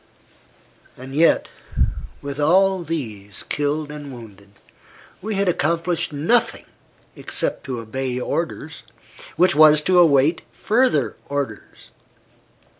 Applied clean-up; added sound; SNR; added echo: none; none; none; none.